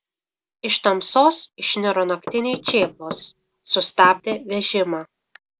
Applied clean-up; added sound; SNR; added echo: none; Knock / Wood; 15 dB; none.